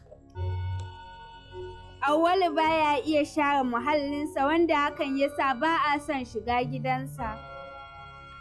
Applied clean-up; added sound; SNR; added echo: classical method log-MMSE.